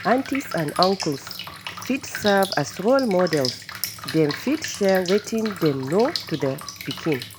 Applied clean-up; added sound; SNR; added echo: none; Drip; 10 dB; none.